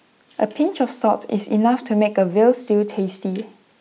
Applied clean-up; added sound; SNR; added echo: none; none; none; none.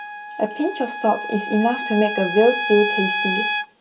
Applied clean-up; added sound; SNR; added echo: none; Trumpet; 5 dB; reverberation time 0.2 s.